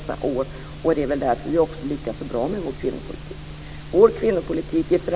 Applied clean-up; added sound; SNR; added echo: none; none; none; none.